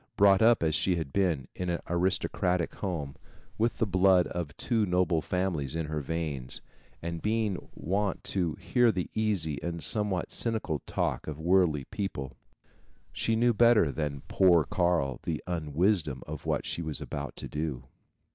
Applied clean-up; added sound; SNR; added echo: none; Wind; 16 dB; none.